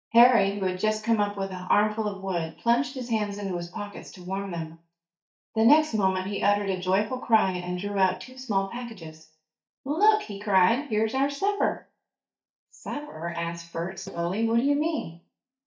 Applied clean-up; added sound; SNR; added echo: neural mask model DeepFilterNet 3.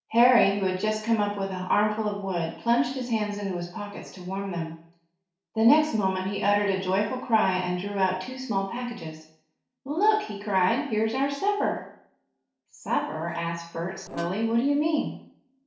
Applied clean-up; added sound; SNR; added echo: neural separator model SepFormer DNS4.